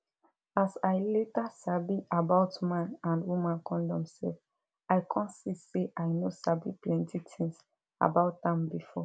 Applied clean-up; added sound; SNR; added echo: none; none; none; none.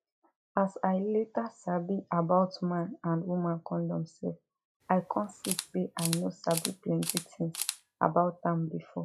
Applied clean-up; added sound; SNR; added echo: classical method log-MMSE.